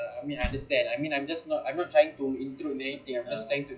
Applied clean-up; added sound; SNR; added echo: classical method WPE with log-MMSE.